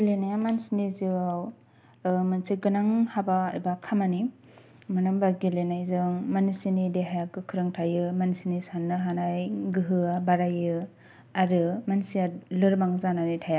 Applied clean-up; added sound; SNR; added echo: none; none; none; none.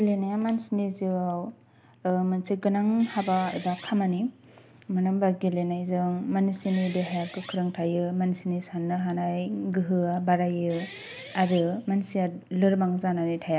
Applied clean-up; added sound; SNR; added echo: none; Guitar; 19 dB; none.